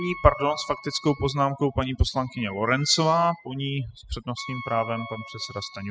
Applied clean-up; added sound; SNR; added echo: classical method spectral subtraction.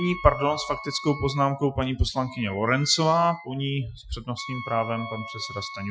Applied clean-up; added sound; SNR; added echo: classical method Wiener filter.